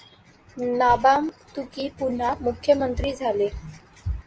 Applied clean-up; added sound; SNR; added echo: none; none; none; none.